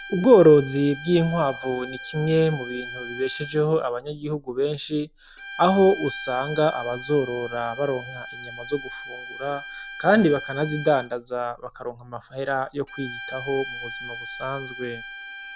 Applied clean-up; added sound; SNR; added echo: none; Bowed string instrument; 14 dB; none.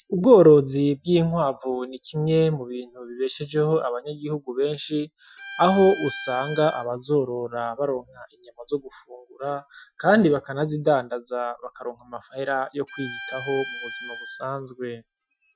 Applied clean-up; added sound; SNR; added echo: classical method Wiener filter.